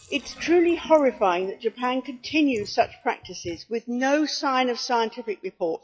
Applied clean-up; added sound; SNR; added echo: classical method log-MMSE.